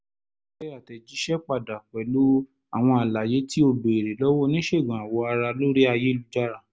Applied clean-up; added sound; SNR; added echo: none; none; none; none.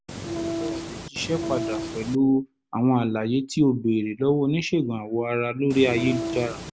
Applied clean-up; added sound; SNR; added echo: none; Train; 6 dB; none.